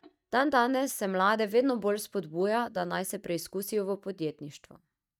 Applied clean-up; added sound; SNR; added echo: neural mask model DeepFilterNet 3.